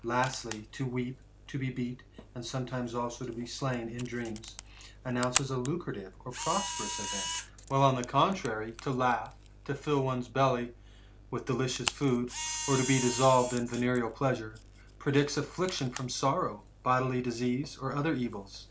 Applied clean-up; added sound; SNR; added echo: none; Camera; 10 dB; none.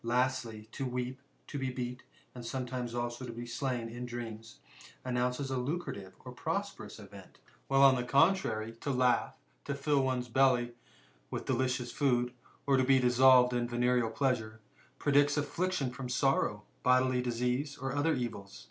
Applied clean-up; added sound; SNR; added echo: none; none; none; none.